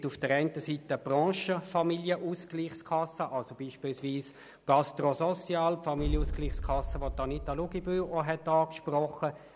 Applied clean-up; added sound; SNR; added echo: none; Boom; 4 dB; none.